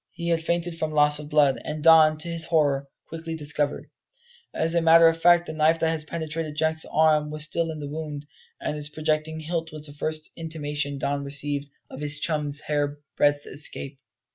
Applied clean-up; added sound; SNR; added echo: none; none; none; none.